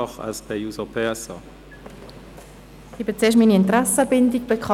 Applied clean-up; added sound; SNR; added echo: none; none; none; none.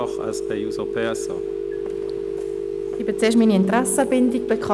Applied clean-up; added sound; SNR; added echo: none; Telephone; 4 dB; none.